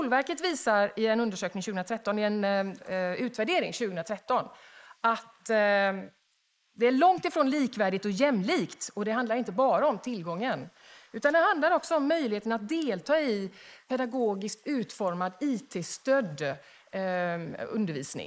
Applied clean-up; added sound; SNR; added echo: neural mask model Resemble Enhance denoiser.